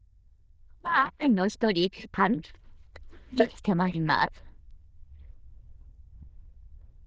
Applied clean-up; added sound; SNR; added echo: neural diffusion model UNIVERSE++.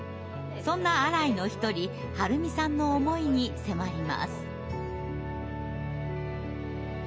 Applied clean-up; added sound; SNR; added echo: none; none; none; none.